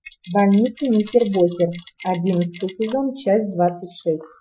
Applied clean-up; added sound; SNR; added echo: classical method Wiener filter.